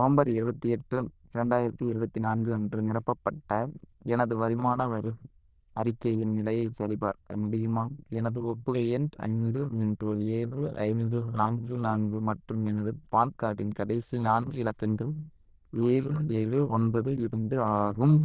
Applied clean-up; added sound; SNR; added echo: neural diffusion model UNIVERSE++.